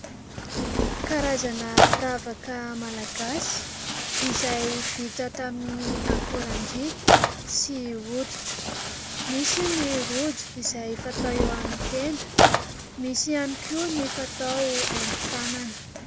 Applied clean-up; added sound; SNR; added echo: none; Tearing; -3 dB; none.